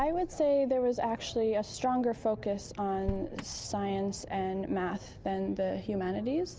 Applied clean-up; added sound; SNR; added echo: none; Motor vehicle (road); 17 dB; none.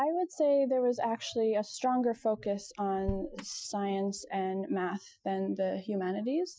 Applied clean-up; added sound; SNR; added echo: classical method Wiener filter.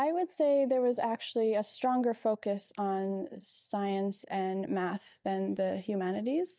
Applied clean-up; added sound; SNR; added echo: neural mask model DeepFilterNet 3.